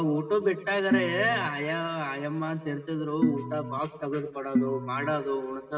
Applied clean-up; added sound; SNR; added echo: none; Organ; 2 dB; reverberation time 1.9 s.